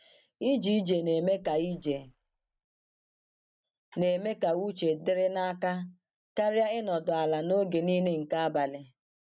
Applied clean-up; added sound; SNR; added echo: neural mask model RNNoise.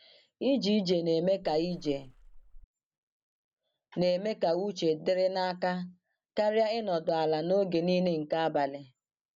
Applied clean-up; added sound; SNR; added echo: none; Water / Splash, splatter; 20 dB; none.